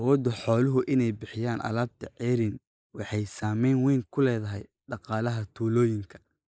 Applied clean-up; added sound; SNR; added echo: neural mask model Resemble Enhance denoiser.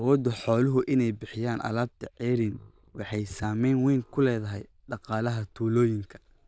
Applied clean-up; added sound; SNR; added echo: neural diffusion model UNIVERSE++.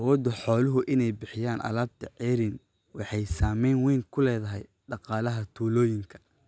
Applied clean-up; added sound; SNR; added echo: none; none; none; none.